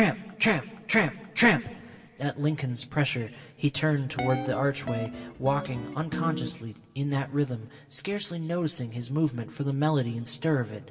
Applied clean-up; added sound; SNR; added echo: none; Guitar; 8 dB; reverberation time 1.6 s.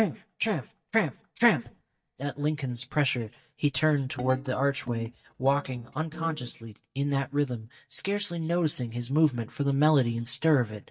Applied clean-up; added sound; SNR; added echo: neural mask model DeepFilterNet 3.